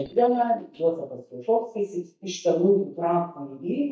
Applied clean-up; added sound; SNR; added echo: neural mask model DeepFilterNet 3.